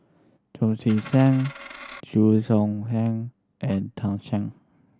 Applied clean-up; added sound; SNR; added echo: none; Coin (dropping); 15 dB; none.